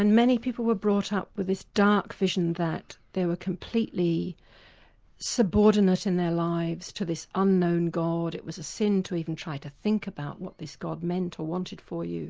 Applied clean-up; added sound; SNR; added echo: none; none; none; none.